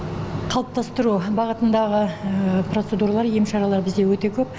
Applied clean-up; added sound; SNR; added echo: none; none; none; none.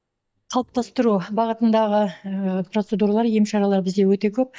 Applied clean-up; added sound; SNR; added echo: neural mask model DeepFilterNet 3.